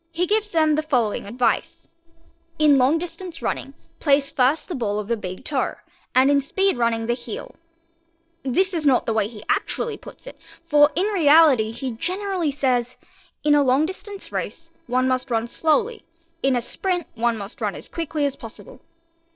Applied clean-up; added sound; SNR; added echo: neural separator model SepFormer DNS4.